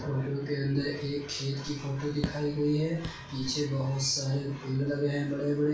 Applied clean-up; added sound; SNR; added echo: none; Raindrop / Drip; 11 dB; reverberation time 0.3 s.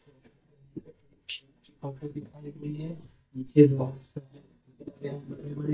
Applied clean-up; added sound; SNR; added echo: neural mask model DeepFilterNet 3.